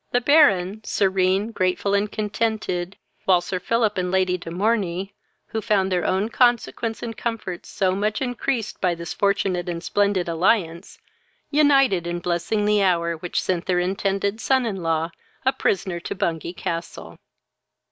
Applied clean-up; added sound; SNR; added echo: none; none; none; none.